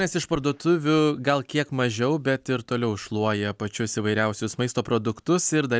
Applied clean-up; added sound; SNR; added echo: none; none; none; none.